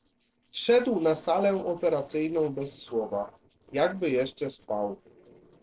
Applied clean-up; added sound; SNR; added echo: neural separator model SepFormer DNS4.